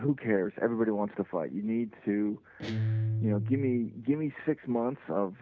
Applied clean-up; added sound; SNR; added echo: none; Guitar; 4 dB; none.